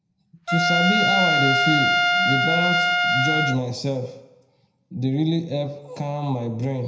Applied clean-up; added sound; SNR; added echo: none; Trumpet; -5 dB; reverberation time 0.7 s.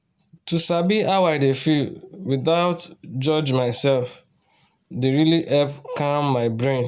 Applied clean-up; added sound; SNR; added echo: none; none; none; none.